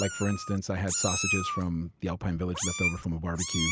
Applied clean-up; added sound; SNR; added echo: none; Meow; 3 dB; none.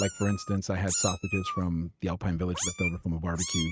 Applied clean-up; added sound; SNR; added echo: neural mask model RNNoise.